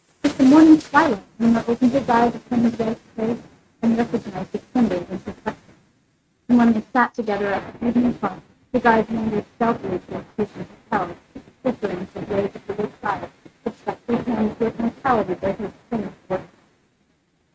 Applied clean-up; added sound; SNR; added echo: neural mask model RNNoise.